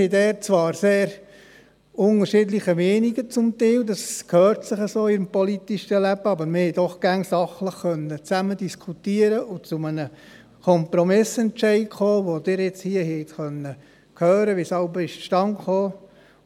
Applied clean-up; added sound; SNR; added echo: none; none; none; none.